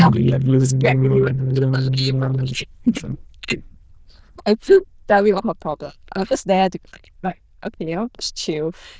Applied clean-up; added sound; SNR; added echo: neural diffusion model UNIVERSE++.